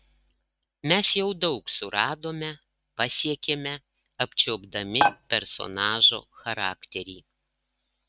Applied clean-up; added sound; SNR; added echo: neural mask model RNNoise.